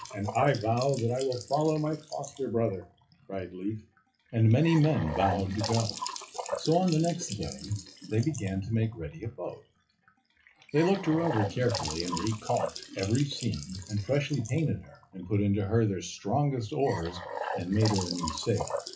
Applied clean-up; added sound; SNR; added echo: classical method WPE with log-MMSE.